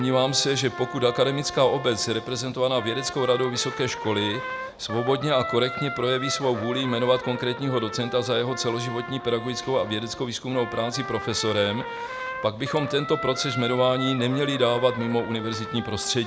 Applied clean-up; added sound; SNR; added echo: none; Trumpet; 10 dB; none.